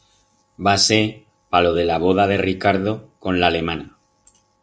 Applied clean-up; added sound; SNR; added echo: none; none; none; none.